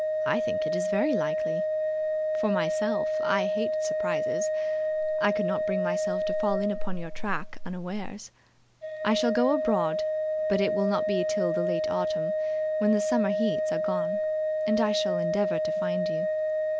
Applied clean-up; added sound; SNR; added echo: none; Organ; -4 dB; none.